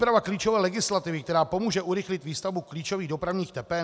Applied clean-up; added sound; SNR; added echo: none; none; none; none.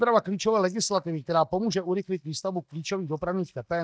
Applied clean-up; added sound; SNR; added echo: neural mask model DeepFilterNet 3.